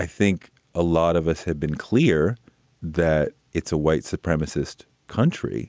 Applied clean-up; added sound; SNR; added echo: none; none; none; none.